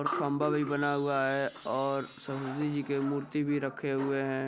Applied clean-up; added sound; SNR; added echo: none; Chime; 10 dB; none.